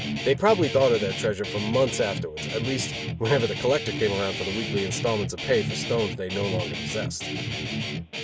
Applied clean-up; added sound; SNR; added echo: none; Guitar; 4 dB; none.